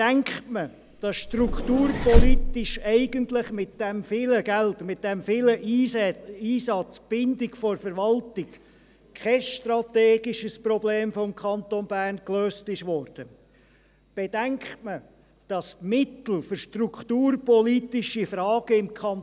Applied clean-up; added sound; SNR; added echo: none; Vehicle; -3 dB; none.